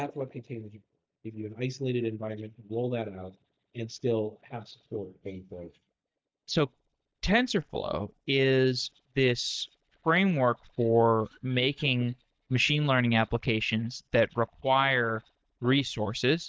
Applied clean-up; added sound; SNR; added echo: neural mask model DeepFilterNet 3.